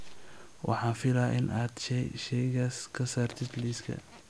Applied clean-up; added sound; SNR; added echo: none; none; none; none.